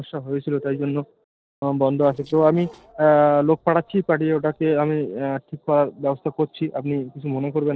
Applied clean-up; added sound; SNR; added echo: neural separator model SepFormer DNS4.